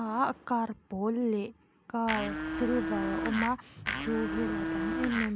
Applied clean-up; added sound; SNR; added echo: none; Domestic sounds, home sounds; 1 dB; none.